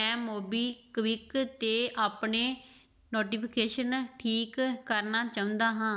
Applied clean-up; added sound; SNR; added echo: none; none; none; none.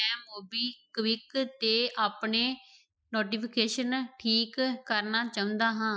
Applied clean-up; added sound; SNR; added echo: classical method Wiener filter.